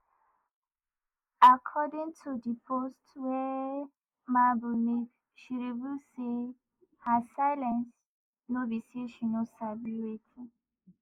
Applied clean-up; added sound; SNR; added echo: neural mask model Resemble Enhance denoiser.